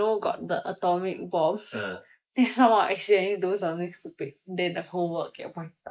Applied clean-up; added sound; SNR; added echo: neural mask model Resemble Enhance denoiser.